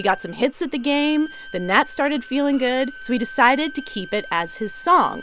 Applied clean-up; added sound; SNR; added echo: none; Bowed string instrument; 18 dB; none.